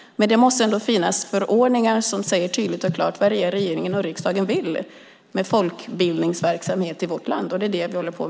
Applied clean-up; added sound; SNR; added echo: none; none; none; none.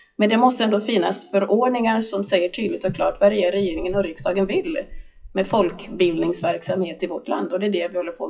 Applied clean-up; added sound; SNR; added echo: classical method WPE with log-MMSE.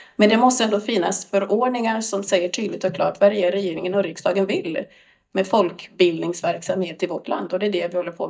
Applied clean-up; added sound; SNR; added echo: neural mask model DeepFilterNet 3.